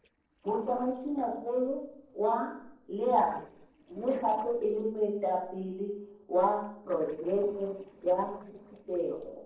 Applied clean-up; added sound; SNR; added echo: neural separator model SepFormer DNS4.